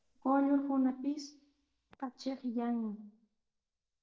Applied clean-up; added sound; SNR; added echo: neural mask model DeepFilterNet 3.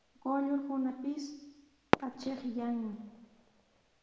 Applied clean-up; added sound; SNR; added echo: none; Fireworks; 2 dB; reverberation time 1.1 s.